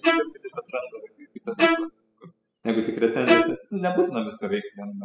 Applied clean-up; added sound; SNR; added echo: classical method spectral subtraction.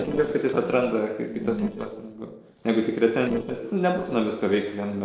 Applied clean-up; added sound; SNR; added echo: neural separator model SepFormer DNS4.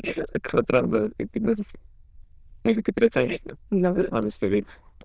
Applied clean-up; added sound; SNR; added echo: neural diffusion model UNIVERSE++.